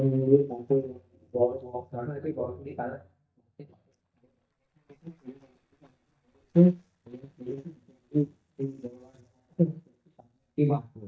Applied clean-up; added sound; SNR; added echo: neural mask model DeepFilterNet 3.